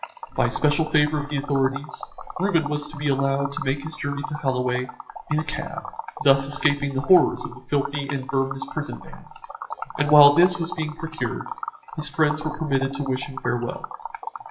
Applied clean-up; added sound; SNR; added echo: classical method WPE with log-MMSE.